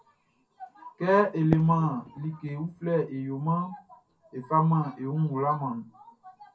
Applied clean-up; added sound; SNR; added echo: none; Fireworks; 16 dB; reverberation time 0.3 s.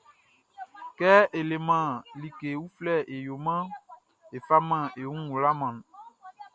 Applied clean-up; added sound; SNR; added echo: none; none; none; none.